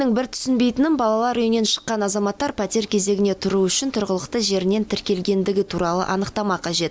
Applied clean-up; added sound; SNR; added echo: none; none; none; none.